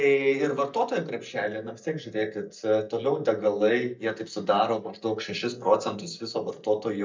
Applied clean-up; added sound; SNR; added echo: neural mask model DeepFilterNet 3.